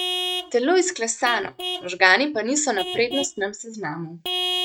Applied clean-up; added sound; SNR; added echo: neural mask model RNNoise.